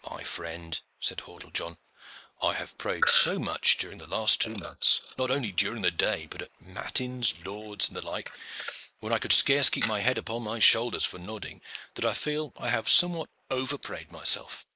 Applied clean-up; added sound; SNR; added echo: neural mask model Resemble Enhance denoiser.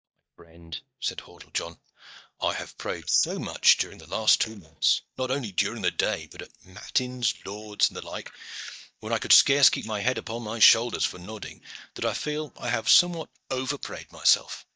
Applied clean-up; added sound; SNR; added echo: neural mask model DeepFilterNet 3.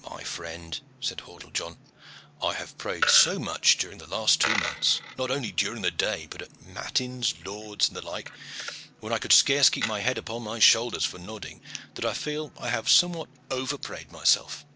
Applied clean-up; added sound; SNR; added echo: none; Coin (dropping); 11 dB; none.